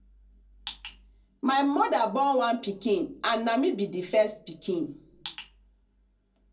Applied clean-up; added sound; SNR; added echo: none; none; none; reverberation time 0.2 s.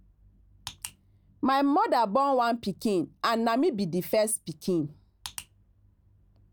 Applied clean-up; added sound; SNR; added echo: none; none; none; none.